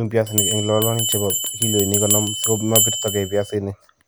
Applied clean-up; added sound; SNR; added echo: none; Bell; 1 dB; none.